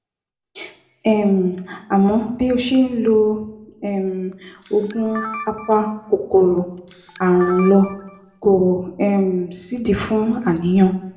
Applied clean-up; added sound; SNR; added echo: none; Camera; 16 dB; reverberation time 0.7 s.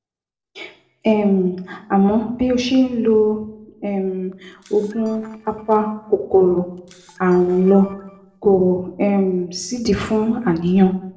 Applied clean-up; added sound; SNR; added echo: neural separator model SepFormer DNS4.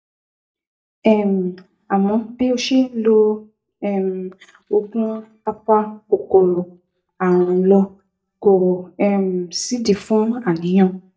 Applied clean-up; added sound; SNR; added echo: neural mask model DeepFilterNet 3.